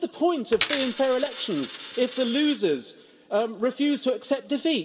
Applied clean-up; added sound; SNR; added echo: none; Coin (dropping); 6 dB; reverberation time 2.1 s.